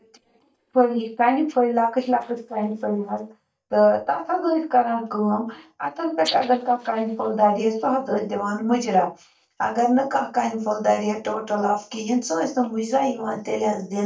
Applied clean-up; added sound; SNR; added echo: neural mask model DeepFilterNet 3.